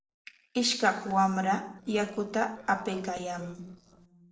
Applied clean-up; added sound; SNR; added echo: neural separator model SepFormer DNS4.